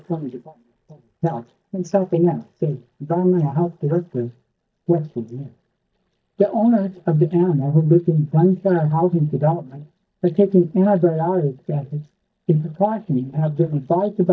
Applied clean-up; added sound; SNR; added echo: neural mask model DeepFilterNet 3.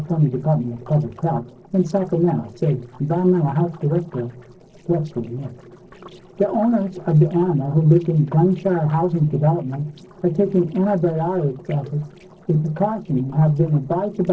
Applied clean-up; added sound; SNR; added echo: neural separator model SepFormer DNS4.